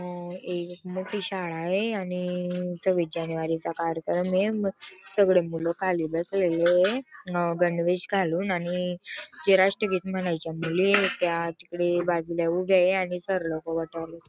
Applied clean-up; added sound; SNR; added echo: none; none; none; none.